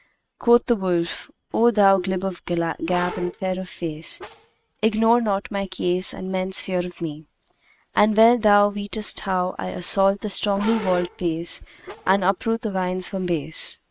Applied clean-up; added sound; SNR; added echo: neural mask model RNNoise.